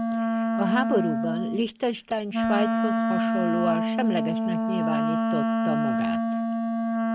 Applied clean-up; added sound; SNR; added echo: none; Wind instrument, woodwind instrument; -5 dB; none.